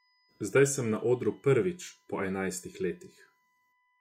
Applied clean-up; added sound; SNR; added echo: classical method log-MMSE.